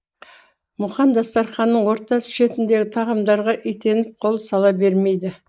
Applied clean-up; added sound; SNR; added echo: neural mask model Resemble Enhance denoiser.